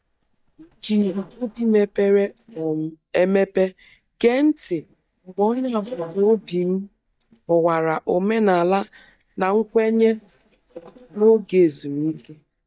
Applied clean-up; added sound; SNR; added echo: neural mask model DeepFilterNet 3.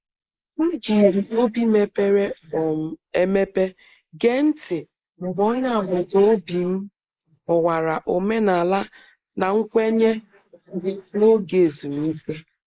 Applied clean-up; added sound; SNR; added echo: neural mask model Resemble Enhance denoiser.